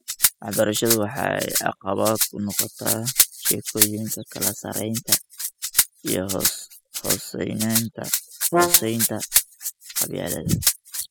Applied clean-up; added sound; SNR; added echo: classical method spectral subtraction.